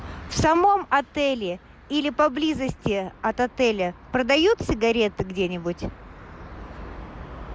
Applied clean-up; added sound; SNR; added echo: none; none; none; none.